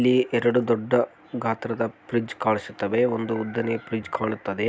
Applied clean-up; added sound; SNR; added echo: none; none; none; none.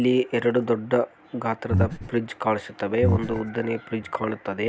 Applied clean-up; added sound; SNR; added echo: none; Breathing; -1 dB; none.